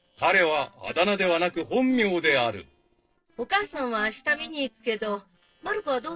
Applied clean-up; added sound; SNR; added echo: neural separator model SepFormer DNS4.